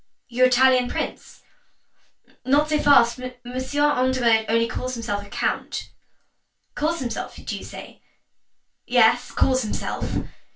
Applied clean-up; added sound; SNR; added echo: none; none; none; reverberation time 0.2 s.